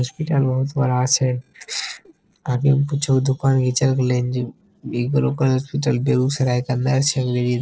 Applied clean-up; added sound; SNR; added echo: neural separator model SepFormer DNS4.